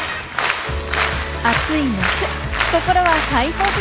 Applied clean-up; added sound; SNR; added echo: none; Applause; 3 dB; none.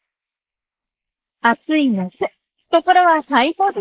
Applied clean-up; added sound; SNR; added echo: neural mask model Resemble Enhance denoiser.